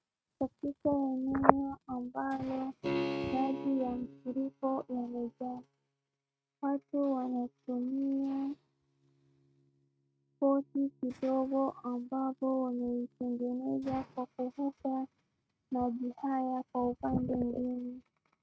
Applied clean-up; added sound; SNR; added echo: neural mask model RNNoise.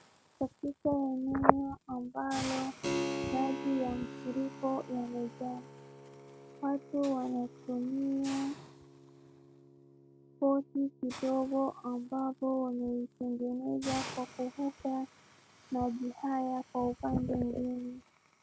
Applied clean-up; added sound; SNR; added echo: none; Hiss + Keyboard (musical); 11 dB; none.